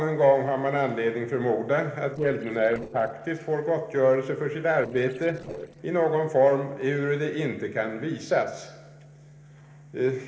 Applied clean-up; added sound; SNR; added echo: neural separator model SepFormer DNS4.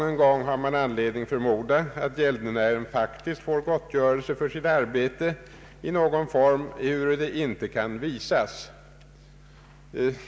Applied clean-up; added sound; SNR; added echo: none; none; none; none.